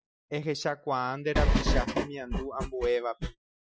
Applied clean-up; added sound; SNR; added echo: classical method Wiener filter.